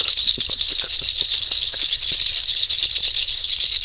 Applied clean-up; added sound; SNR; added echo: neural diffusion model UNIVERSE++.